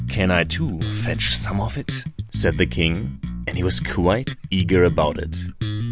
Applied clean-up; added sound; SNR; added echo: none; Bass guitar; 6 dB; none.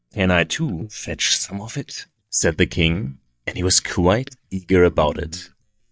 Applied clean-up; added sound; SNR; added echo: neural mask model DeepFilterNet 3.